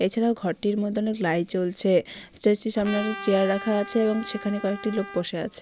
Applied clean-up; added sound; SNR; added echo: none; Trumpet; 13 dB; none.